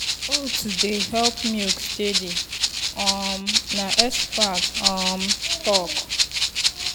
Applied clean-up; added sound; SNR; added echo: none; Rattle (instrument); -4 dB; none.